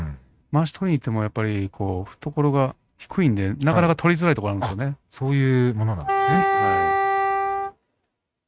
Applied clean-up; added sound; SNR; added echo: neural mask model RNNoise.